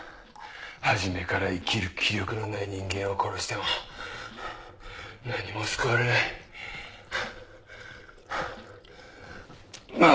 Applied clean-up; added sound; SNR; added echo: neural separator model SepFormer DNS4.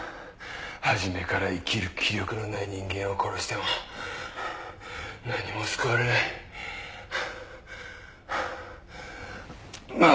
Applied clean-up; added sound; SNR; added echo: none; none; none; none.